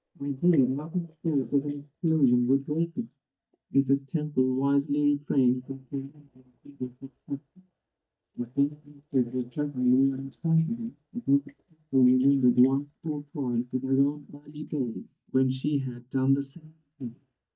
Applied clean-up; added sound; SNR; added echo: neural mask model DeepFilterNet 3.